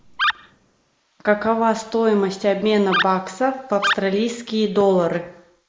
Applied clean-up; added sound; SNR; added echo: neural mask model Resemble Enhance denoiser.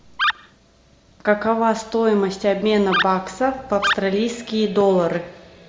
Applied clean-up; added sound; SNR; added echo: none; Animal; 5 dB; none.